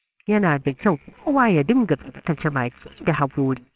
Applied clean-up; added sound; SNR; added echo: neural separator model SepFormer WHAMR!.